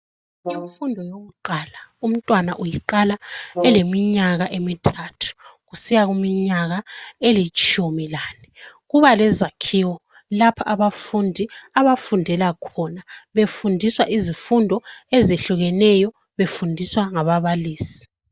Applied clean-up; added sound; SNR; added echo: neural mask model DeepFilterNet 3.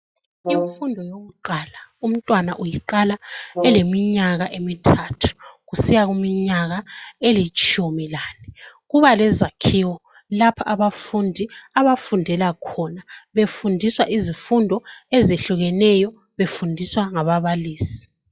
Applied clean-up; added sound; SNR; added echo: classical method log-MMSE.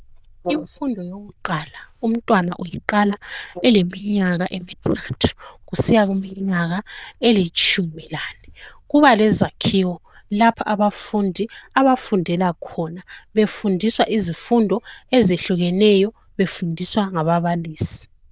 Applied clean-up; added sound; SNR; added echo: neural diffusion model UNIVERSE++.